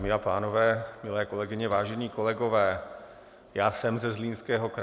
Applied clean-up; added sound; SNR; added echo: none; none; none; none.